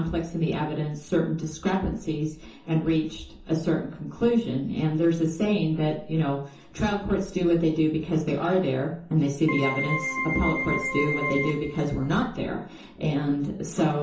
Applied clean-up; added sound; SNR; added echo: none; Keyboard (musical); 4 dB; reverberation time 0.6 s.